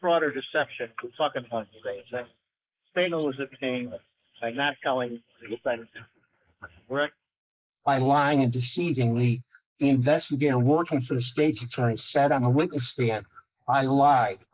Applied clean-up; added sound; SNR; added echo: neural mask model Resemble Enhance denoiser.